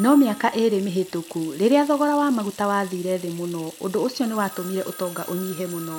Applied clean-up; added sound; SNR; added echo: none; Sink (filling or washing) / Water tap, faucet + Telephone; 18 dB; none.